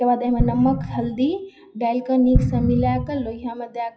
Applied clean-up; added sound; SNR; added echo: classical method WPE with log-MMSE.